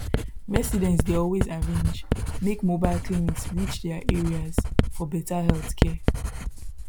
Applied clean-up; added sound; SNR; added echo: none; Writing; -2 dB; none.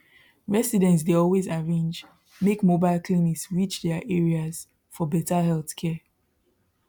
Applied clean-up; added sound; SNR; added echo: none; none; none; none.